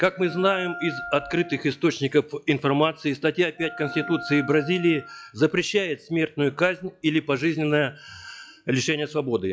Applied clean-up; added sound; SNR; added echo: classical method log-MMSE.